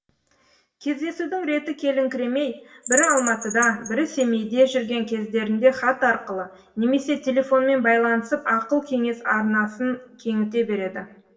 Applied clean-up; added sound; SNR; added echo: none; Bird vocalization, bird call, bird song; 7 dB; reverberation time 0.7 s.